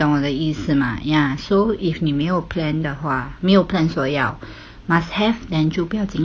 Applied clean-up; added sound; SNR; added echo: none; none; none; none.